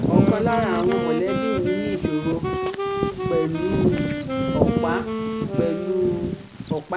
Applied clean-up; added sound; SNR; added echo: none; Wind instrument, woodwind instrument + Bird vocalization, bird call, bird song; -2 dB; none.